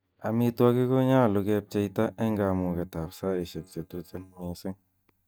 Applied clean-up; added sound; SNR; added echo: neural mask model DeepFilterNet 3.